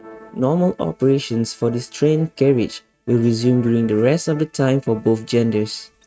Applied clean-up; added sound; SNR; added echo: neural mask model RNNoise.